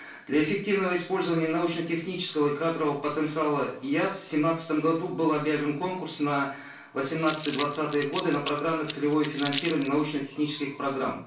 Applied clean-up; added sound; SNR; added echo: none; Crumpling, crinkling; 11 dB; reverberation time 0.3 s.